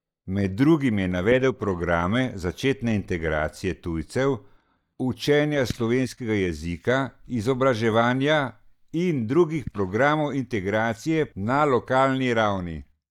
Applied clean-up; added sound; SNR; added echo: neural mask model DeepFilterNet 3.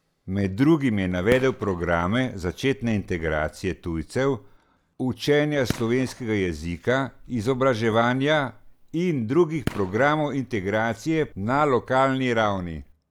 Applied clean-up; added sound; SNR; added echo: none; Fireworks; 17 dB; none.